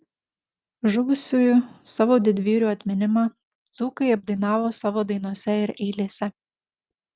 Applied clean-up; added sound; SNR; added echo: none; none; none; none.